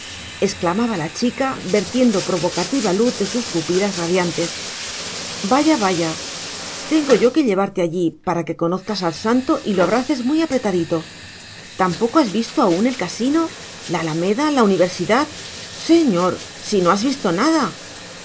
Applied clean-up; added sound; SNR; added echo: none; Bathtub (filling or washing); 13 dB; none.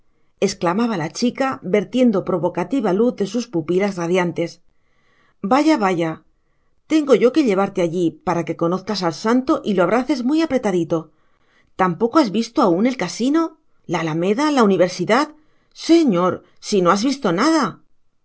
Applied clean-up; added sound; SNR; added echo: none; none; none; none.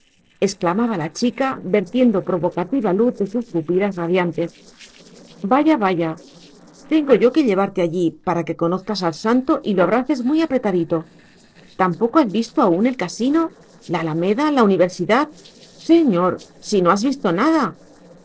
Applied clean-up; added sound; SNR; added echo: neural separator model SepFormer DNS4.